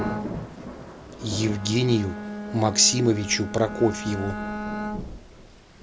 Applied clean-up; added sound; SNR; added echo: none; Bowed string instrument + Thunder / Rain; 7 dB; none.